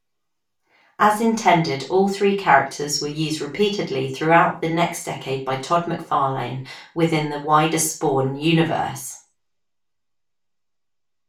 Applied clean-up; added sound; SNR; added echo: none; none; none; reverberation time 0.3 s.